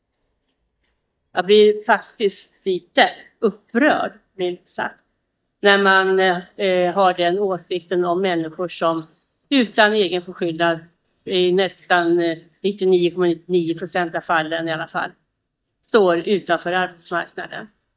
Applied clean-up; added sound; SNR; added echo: neural mask model DeepFilterNet 3.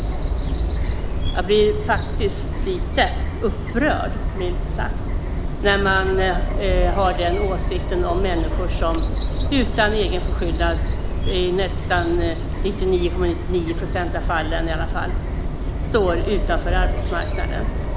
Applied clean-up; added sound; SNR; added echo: none; Bird vocalization, bird call, bird song; -2 dB; none.